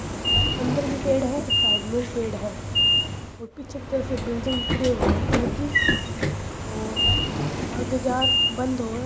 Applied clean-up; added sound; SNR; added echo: none; Sliding door / Train; -4 dB; none.